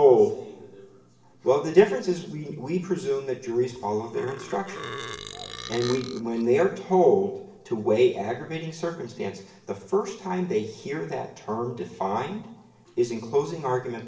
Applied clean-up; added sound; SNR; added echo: none; Burping, eructation; 14 dB; reverberation time 0.8 s.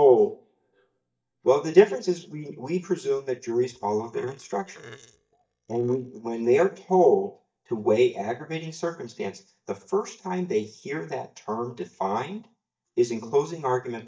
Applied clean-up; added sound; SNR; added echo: neural mask model DeepFilterNet 3.